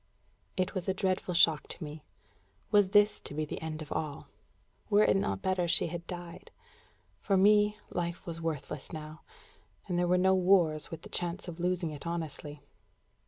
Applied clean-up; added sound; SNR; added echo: none; none; none; none.